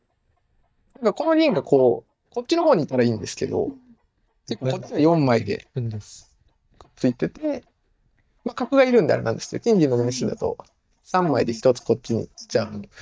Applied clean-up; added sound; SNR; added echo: neural mask model DeepFilterNet 3.